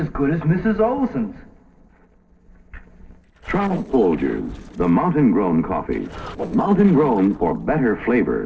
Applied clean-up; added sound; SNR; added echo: neural separator model SepFormer DNS4.